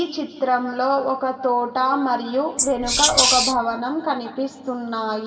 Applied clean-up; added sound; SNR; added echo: none; Wild animals; -2 dB; reverberation time 2.4 s.